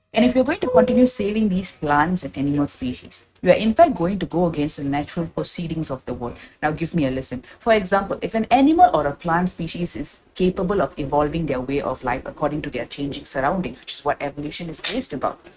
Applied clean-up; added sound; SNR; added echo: neural mask model RNNoise.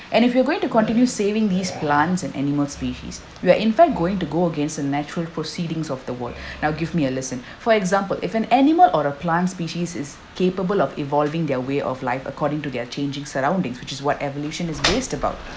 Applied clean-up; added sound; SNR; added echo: none; none; none; none.